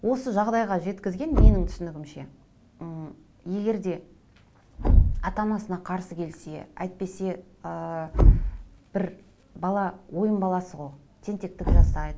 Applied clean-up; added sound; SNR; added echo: none; Thump, thud; -5 dB; none.